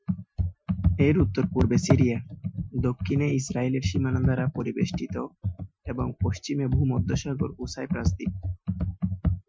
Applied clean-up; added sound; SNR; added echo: classical method Wiener filter.